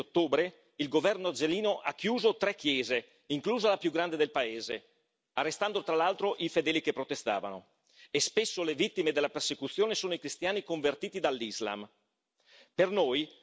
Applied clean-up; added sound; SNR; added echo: none; none; none; none.